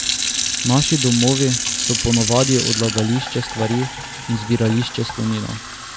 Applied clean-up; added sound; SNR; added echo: none; Fill (with liquid) / Sink (filling or washing); 4 dB; none.